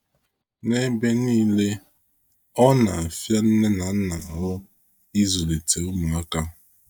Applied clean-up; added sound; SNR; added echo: neural mask model DeepFilterNet 3.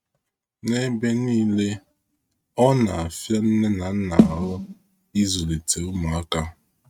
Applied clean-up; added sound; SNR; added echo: neural mask model RNNoise.